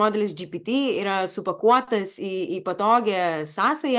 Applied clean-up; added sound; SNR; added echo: none; none; none; none.